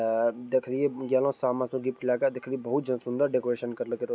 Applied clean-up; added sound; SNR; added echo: none; none; none; none.